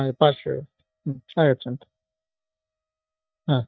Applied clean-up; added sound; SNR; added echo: neural mask model DeepFilterNet 3.